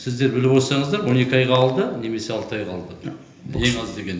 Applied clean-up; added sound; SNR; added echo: none; none; none; reverberation time 1.4 s.